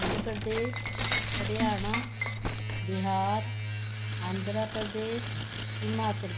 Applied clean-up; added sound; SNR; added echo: none; Domestic sounds, home sounds + Shatter; -3 dB; none.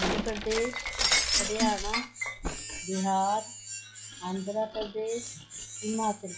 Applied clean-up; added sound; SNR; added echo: classical method log-MMSE.